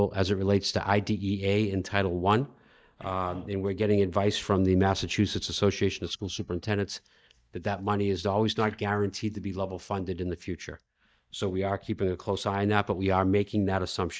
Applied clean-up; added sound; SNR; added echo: neural mask model DeepFilterNet 3.